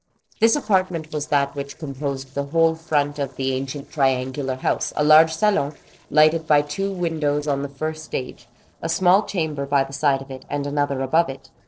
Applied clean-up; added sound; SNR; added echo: neural separator model SepFormer DNS4.